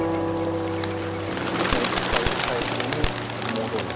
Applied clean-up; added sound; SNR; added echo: none; Acoustic guitar + Bird; -4 dB; none.